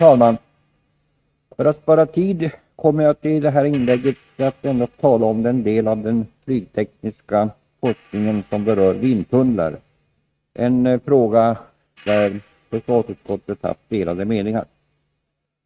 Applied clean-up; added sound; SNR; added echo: neural mask model RNNoise.